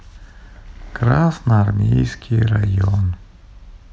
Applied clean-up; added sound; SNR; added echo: none; none; none; none.